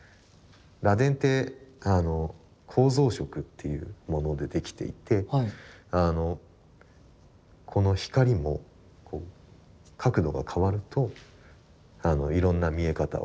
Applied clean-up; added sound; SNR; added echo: none; none; none; none.